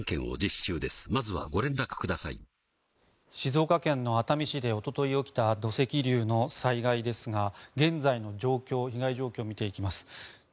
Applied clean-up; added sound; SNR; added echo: neural mask model Resemble Enhance denoiser.